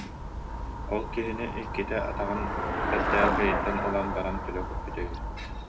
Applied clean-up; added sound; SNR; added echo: none; Traffic noise, roadway noise / Bicycle; -2 dB; none.